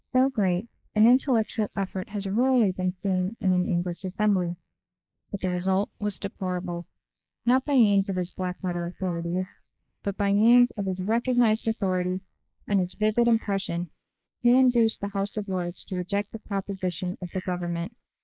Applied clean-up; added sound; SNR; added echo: neural mask model Resemble Enhance denoiser.